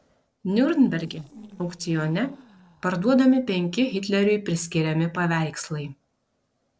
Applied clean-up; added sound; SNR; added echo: neural separator model SepFormer DNS4.